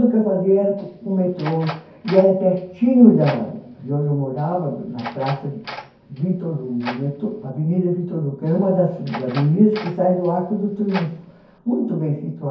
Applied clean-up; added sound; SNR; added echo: none; Door; 17 dB; reverberation time 0.6 s.